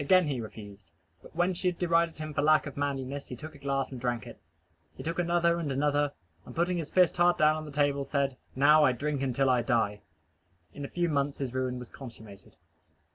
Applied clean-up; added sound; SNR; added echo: none; none; none; none.